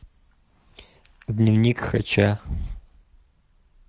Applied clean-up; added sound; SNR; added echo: none; none; none; none.